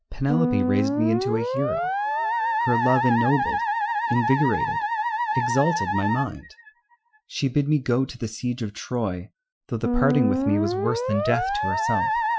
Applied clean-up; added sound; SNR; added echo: classical method Wiener filter.